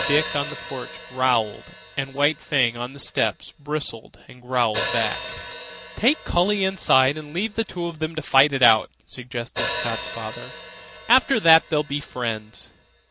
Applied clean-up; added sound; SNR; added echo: none; Hi-hat; 11 dB; none.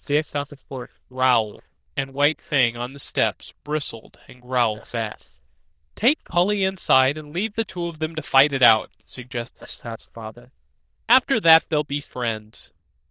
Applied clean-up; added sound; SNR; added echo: neural diffusion model UNIVERSE++.